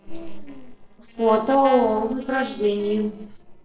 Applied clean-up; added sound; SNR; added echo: neural separator model SepFormer DNS4.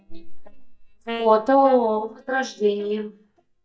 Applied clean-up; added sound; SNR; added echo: neural mask model DeepFilterNet 3.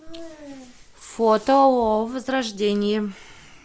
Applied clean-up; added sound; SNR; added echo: none; none; none; none.